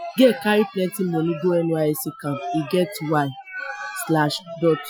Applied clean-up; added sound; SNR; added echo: classical method Wiener filter.